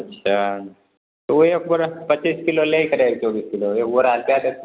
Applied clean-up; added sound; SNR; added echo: none; none; none; none.